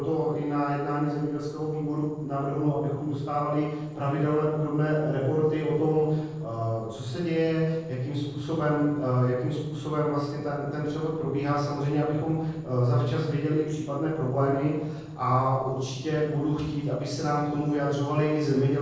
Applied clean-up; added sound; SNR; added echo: neural separator model SepFormer DNS4.